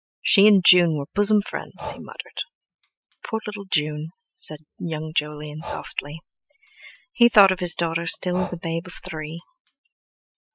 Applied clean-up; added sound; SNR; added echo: classical method Wiener filter.